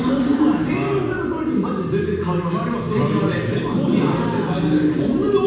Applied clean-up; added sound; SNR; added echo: none; none; none; reverberation time 1.2 s.